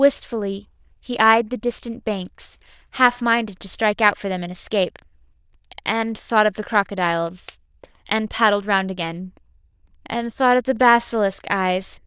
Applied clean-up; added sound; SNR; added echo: neural diffusion model UNIVERSE++.